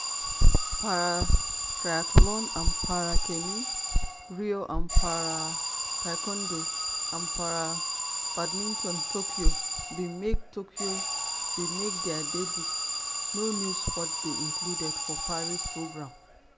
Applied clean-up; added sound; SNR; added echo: none; Alarm; 4 dB; none.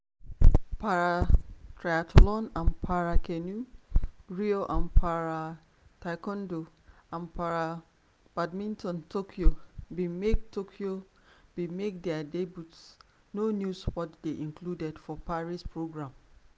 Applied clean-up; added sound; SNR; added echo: none; none; none; none.